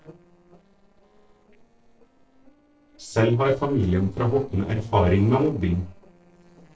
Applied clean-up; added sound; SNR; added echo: neural separator model SepFormer DNS4.